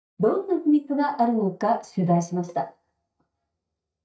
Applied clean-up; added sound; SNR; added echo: neural mask model DeepFilterNet 3.